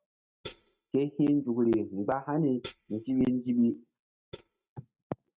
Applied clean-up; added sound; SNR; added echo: neural mask model RNNoise.